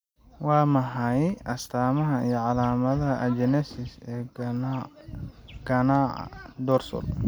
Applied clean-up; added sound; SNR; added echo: none; none; none; none.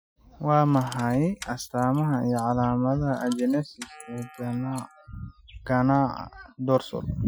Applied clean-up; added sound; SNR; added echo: classical method Wiener filter.